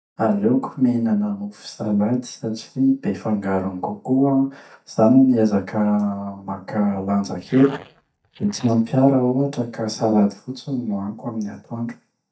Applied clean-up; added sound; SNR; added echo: neural mask model DeepFilterNet 3.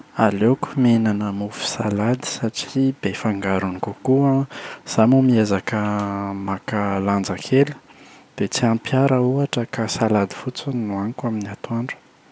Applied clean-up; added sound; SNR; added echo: none; none; none; none.